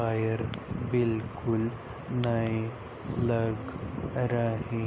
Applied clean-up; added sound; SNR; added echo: none; none; none; none.